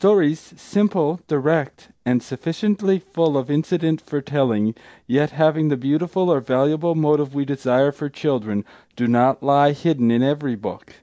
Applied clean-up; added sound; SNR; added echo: none; none; none; none.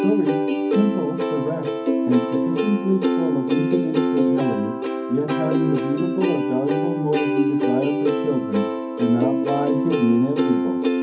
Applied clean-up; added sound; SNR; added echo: none; Plucked string instrument; -2 dB; reverberation time 0.3 s.